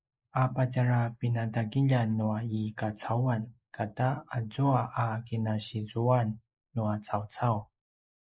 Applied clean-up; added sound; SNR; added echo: neural mask model Resemble Enhance denoiser.